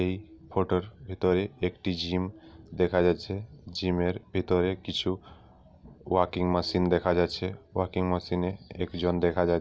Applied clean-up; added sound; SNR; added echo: none; none; none; none.